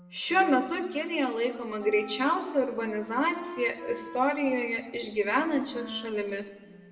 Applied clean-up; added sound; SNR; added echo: none; Wind instrument, woodwind instrument; 16 dB; reverberation time 1.4 s.